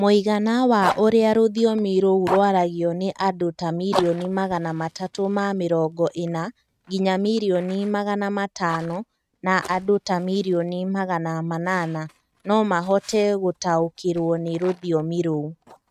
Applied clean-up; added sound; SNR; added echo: neural mask model RNNoise.